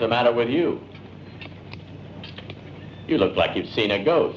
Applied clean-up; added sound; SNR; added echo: none; none; none; none.